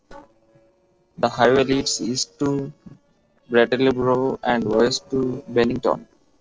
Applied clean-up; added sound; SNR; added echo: neural separator model SepFormer DNS4.